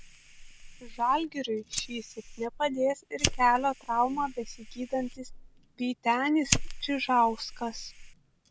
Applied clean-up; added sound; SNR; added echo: none; Fire; 8 dB; none.